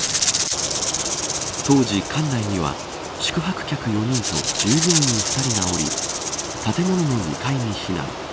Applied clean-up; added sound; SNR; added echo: none; Rattle (instrument); 3 dB; none.